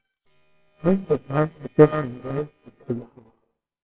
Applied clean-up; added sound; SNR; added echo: neural separator model SepFormer WHAMR!.